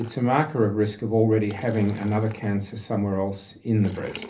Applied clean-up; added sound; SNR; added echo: none; Liquid; 20 dB; reverberation time 0.3 s.